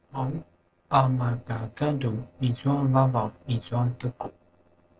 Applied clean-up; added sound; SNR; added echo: neural separator model SepFormer DNS4.